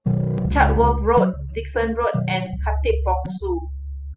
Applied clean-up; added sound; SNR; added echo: classical method spectral subtraction.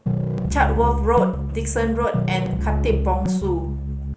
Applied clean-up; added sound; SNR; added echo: none; Piano; -1 dB; none.